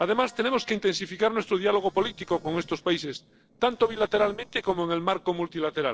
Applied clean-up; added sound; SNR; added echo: neural separator model SepFormer DNS4.